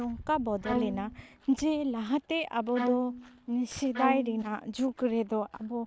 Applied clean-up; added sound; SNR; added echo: none; Bowed string instrument; 6 dB; none.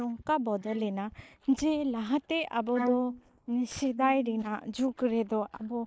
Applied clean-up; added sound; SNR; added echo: neural mask model Resemble Enhance denoiser.